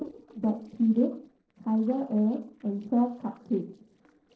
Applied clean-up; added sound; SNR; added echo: neural separator model SepFormer DNS4.